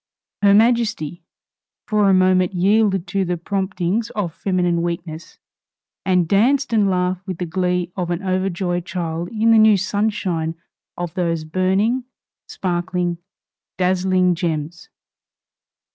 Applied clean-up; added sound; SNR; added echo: none; none; none; none.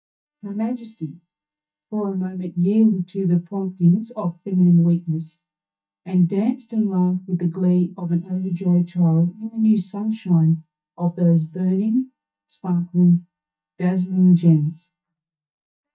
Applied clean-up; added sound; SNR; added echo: neural mask model DeepFilterNet 3.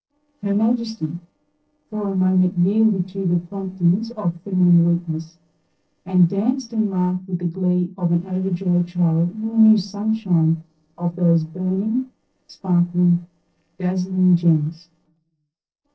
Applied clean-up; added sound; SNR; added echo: neural separator model SepFormer DNS4.